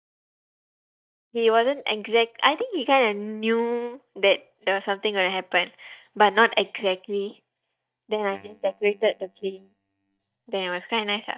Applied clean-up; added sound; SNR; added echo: neural mask model DeepFilterNet 3.